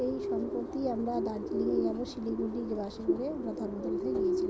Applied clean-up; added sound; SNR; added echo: none; Bird; -1 dB; none.